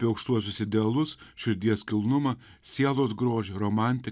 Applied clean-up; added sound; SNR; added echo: none; none; none; none.